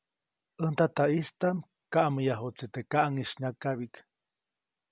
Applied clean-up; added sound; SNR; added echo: none; none; none; none.